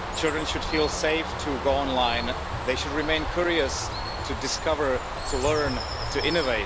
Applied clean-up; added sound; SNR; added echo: none; Bird; 3 dB; none.